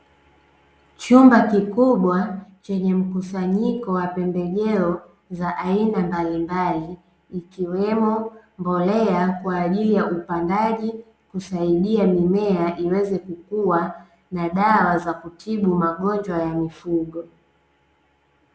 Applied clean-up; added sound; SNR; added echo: none; none; none; none.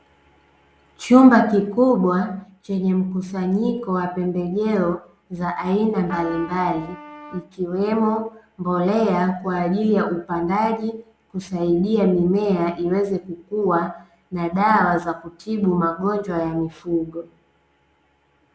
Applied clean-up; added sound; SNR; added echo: none; Trumpet; 16 dB; none.